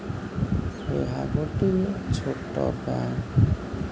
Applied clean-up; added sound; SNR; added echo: none; none; none; none.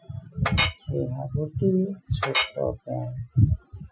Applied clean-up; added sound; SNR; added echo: classical method Wiener filter.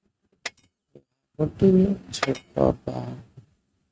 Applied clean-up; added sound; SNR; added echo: neural mask model RNNoise.